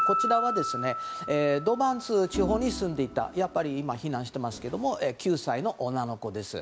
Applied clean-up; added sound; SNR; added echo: none; Organ + Piano; 6 dB; none.